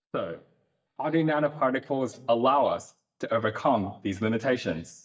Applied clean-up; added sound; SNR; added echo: neural mask model DeepFilterNet 3.